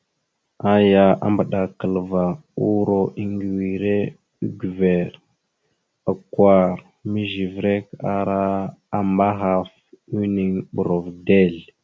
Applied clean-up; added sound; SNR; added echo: none; none; none; none.